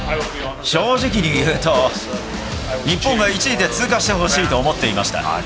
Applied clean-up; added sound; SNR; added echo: none; none; none; none.